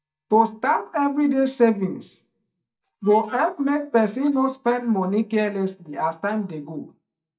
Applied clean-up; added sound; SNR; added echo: neural mask model DeepFilterNet 3.